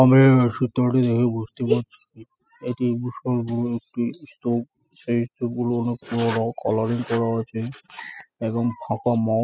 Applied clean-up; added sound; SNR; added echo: classical method spectral subtraction.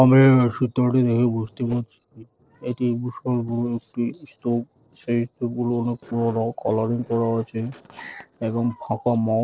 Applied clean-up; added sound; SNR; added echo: neural separator model SepFormer DNS4.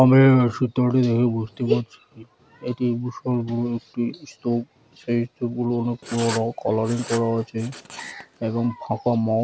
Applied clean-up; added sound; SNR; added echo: none; Writing; 15 dB; none.